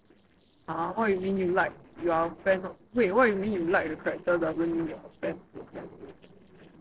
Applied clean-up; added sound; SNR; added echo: neural separator model SepFormer DNS4.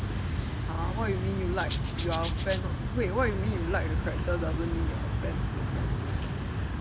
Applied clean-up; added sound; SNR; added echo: none; Rattle (instrument); 13 dB; none.